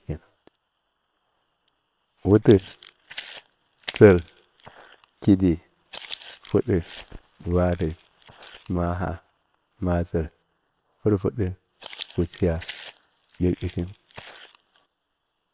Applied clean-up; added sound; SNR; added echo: neural separator model SepFormer WHAM!.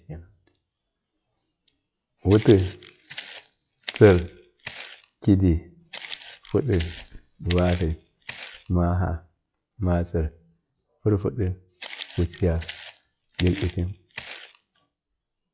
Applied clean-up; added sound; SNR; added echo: classical method log-MMSE.